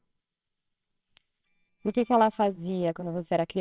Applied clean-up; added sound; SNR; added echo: neural separator model SepFormer WHAMR!.